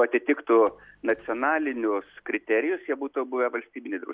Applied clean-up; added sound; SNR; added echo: none; none; none; none.